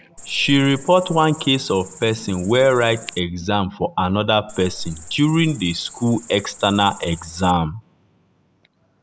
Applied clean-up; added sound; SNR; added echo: none; Cricket; 16 dB; none.